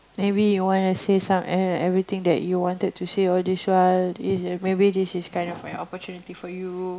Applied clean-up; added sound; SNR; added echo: none; none; none; none.